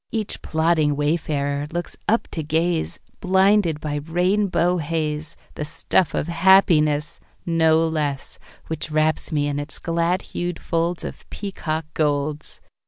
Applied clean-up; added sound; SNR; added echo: none; none; none; none.